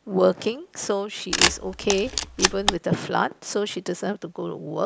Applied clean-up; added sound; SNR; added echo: none; Camera; -1 dB; none.